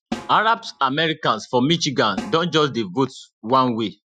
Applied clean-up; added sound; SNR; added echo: classical method Wiener filter.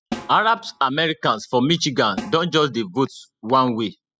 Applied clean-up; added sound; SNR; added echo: classical method spectral subtraction.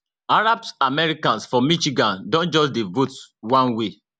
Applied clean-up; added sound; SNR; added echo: none; none; none; none.